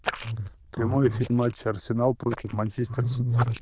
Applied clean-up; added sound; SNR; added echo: neural diffusion model UNIVERSE++.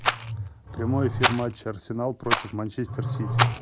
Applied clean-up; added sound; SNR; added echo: none; Growling + Rattle; -3 dB; none.